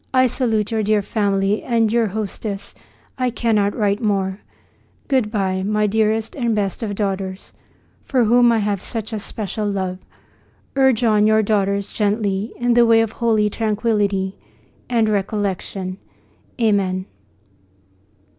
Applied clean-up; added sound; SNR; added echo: none; none; none; none.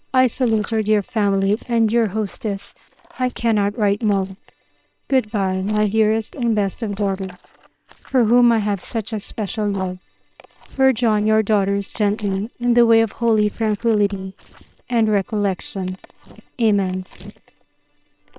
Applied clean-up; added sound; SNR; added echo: neural separator model SepFormer WHAM!.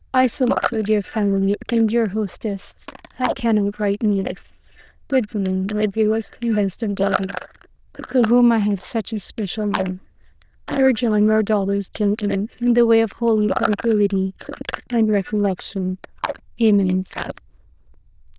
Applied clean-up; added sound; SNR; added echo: neural diffusion model UNIVERSE++.